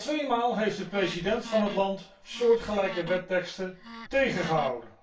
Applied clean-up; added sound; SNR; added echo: none; Wood; 15 dB; reverberation time 0.2 s.